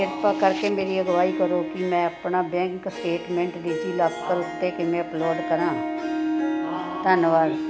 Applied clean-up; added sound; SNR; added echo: none; Harp; 5 dB; none.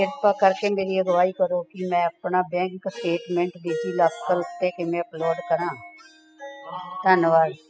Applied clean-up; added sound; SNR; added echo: classical method spectral subtraction.